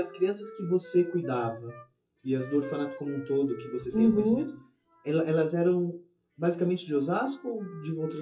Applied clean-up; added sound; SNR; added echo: classical method WPE with log-MMSE.